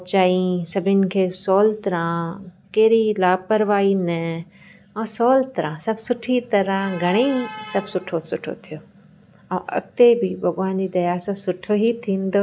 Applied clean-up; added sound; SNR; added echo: none; none; none; none.